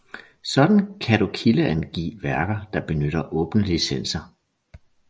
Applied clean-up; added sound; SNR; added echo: none; none; none; none.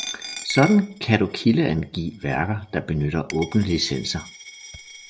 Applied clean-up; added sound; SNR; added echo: none; Coin (dropping); 15 dB; none.